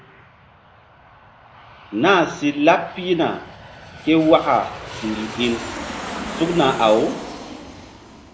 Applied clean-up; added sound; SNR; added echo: none; Aircraft; 13 dB; none.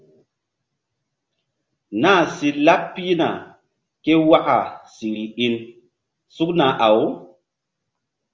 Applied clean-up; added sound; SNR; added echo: none; none; none; none.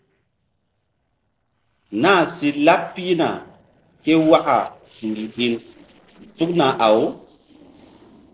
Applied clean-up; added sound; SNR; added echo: neural separator model SepFormer DNS4.